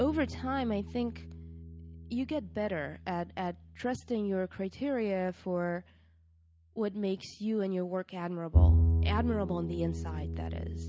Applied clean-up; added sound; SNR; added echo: none; Bowed string instrument; -1 dB; none.